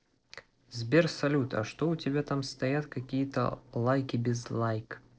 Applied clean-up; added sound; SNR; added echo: neural separator model SepFormer DNS4.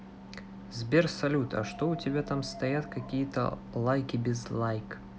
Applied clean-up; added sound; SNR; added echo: none; Dog; 18 dB; none.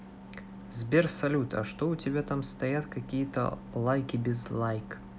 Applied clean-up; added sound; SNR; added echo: none; none; none; none.